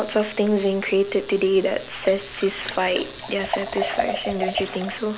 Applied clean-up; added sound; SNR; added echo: none; Liquid; 10 dB; none.